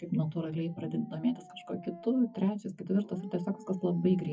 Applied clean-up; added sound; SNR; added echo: classical method WPE with log-MMSE.